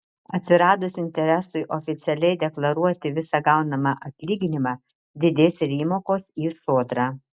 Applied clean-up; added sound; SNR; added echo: none; none; none; none.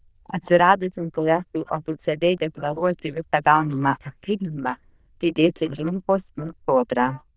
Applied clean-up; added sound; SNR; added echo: neural diffusion model UNIVERSE++.